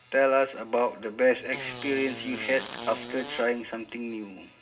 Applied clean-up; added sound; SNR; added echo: none; Fart; 13 dB; reverberation time 0.2 s.